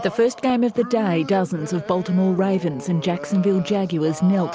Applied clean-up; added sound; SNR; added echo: none; none; none; none.